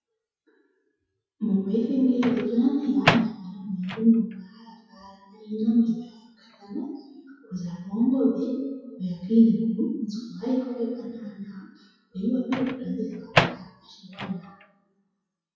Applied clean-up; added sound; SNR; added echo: classical method WPE with log-MMSE.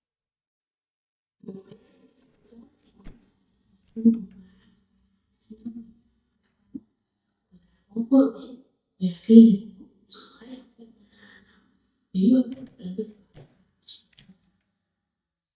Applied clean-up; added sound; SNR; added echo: neural mask model DeepFilterNet 3.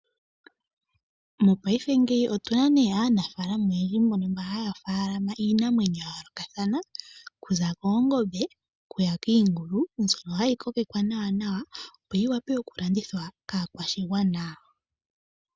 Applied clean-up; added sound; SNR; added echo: none; none; none; none.